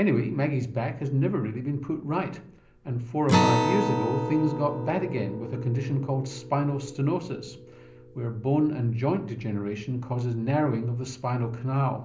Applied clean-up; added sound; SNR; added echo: none; Acoustic guitar; 6 dB; reverberation time 0.5 s.